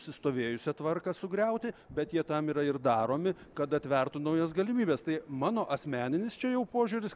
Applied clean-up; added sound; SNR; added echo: none; none; none; none.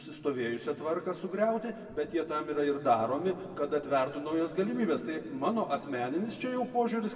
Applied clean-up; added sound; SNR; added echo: none; none; none; reverberation time 2.0 s.